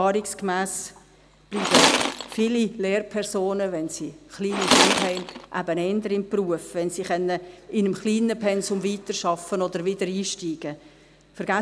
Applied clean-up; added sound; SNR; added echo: none; Tools; -4 dB; none.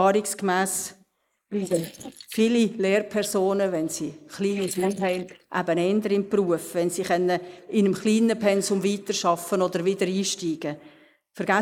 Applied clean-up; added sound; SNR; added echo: neural mask model Resemble Enhance denoiser.